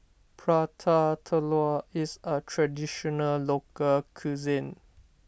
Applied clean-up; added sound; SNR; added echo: none; none; none; none.